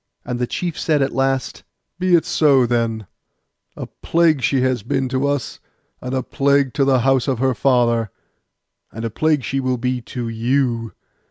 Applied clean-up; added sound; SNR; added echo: none; none; none; none.